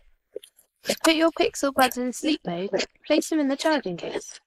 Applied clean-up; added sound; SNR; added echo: neural mask model Resemble Enhance denoiser.